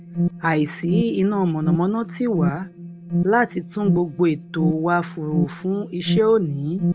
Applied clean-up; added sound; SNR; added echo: none; Alarm; 4 dB; none.